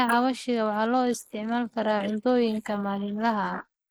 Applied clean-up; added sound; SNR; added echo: neural mask model Resemble Enhance denoiser.